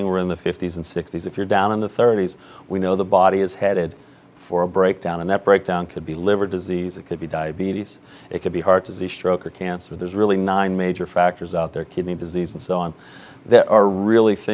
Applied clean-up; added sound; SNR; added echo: none; none; none; none.